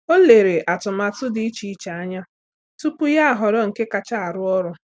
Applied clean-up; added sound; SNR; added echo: none; none; none; none.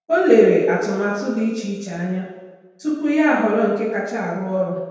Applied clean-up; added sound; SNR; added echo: none; none; none; reverberation time 1.1 s.